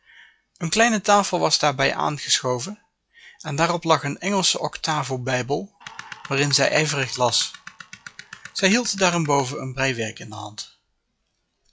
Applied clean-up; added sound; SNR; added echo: classical method log-MMSE.